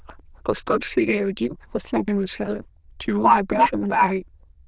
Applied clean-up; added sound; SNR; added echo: neural diffusion model UNIVERSE++.